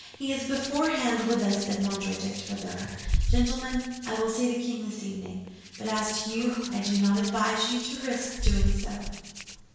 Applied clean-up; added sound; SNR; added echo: none; Hands; 3 dB; reverberation time 1.0 s.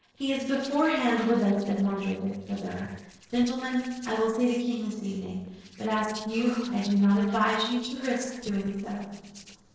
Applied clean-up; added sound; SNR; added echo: neural separator model SepFormer DNS4.